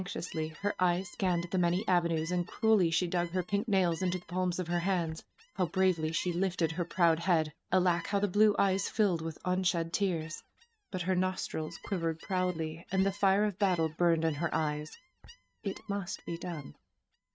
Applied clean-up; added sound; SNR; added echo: neural mask model RNNoise.